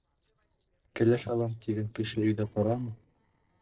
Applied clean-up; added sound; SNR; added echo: neural separator model SepFormer DNS4.